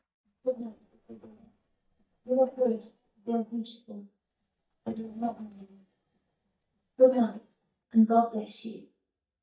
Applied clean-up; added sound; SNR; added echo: neural mask model DeepFilterNet 3.